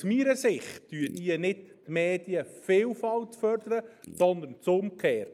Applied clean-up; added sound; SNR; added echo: neural mask model Resemble Enhance denoiser.